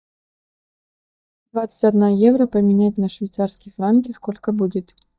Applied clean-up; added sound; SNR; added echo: neural mask model DeepFilterNet 3.